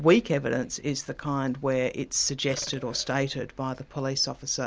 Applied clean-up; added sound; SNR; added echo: none; Burping, eructation; 19 dB; none.